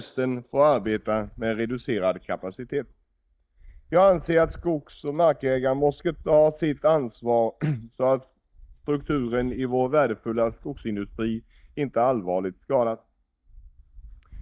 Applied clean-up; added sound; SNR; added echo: neural mask model DeepFilterNet 3.